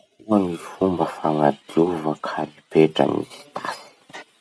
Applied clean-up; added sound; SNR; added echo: none; none; none; none.